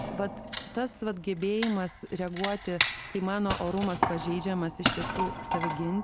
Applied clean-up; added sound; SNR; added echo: none; Wood; 0 dB; none.